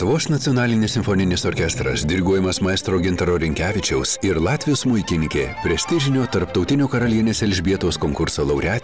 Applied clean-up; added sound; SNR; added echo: none; none; none; none.